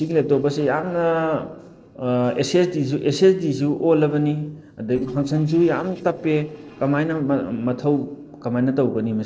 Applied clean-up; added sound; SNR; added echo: neural separator model SepFormer DNS4.